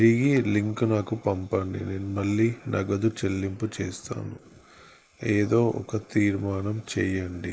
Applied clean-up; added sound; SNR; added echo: neural mask model Resemble Enhance denoiser.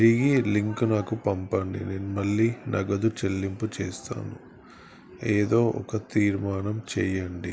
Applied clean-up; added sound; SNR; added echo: none; none; none; none.